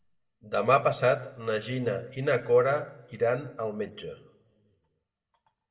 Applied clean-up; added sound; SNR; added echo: none; none; none; reverberation time 1.3 s.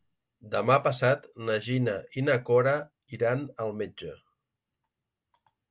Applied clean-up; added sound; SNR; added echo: none; none; none; none.